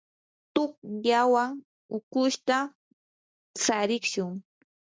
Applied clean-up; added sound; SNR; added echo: none; none; none; none.